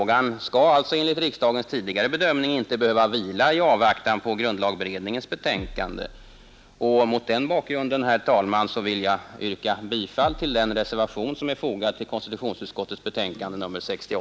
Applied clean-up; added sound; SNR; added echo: none; Bass drum; 19 dB; none.